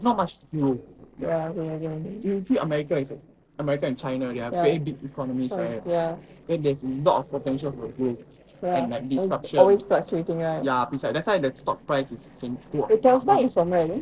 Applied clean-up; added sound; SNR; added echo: neural separator model SepFormer DNS4.